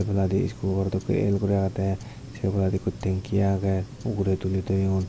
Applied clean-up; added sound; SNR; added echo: none; Tick-tock; 16 dB; none.